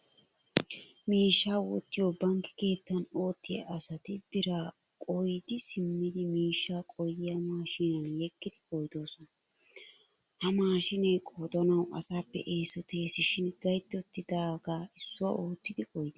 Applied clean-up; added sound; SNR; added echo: none; none; none; none.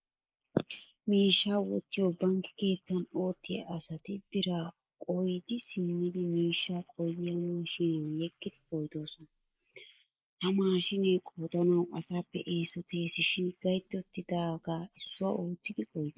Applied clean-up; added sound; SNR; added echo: neural mask model Resemble Enhance denoiser.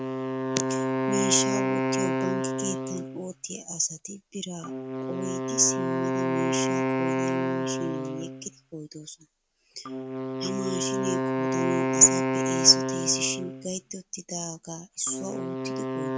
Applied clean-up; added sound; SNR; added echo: none; Wind instrument, woodwind instrument; -1 dB; none.